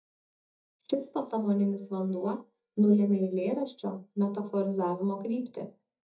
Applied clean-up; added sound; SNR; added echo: neural mask model DeepFilterNet 3.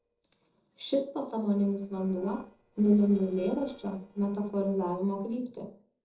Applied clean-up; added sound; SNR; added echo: neural separator model SepFormer DNS4.